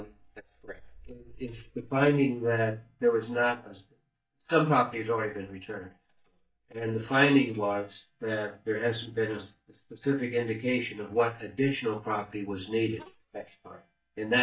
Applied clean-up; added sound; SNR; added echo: neural mask model DeepFilterNet 3.